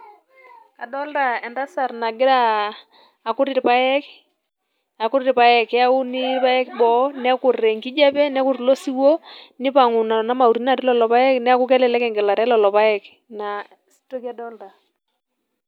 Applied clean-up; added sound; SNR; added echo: none; none; none; none.